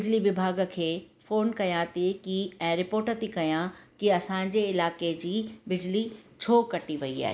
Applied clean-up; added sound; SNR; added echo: none; none; none; none.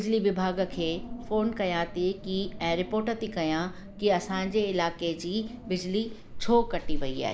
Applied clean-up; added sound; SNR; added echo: none; Wind; 7 dB; none.